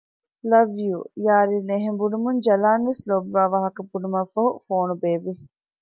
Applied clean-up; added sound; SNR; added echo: none; none; none; none.